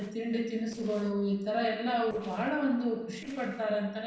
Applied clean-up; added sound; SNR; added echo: neural separator model SepFormer DNS4.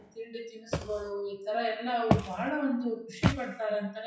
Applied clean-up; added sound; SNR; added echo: classical method WPE with log-MMSE.